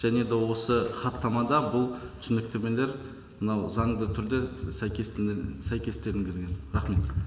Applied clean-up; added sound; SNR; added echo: none; none; none; reverberation time 3.0 s.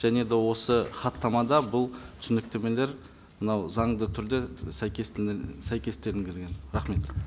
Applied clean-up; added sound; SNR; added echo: none; none; none; none.